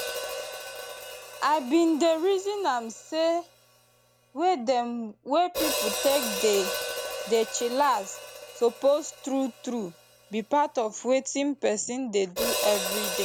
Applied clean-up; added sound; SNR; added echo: none; Hi-hat; 8 dB; none.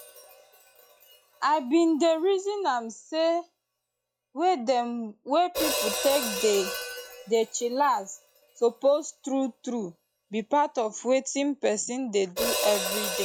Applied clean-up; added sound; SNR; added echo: classical method log-MMSE.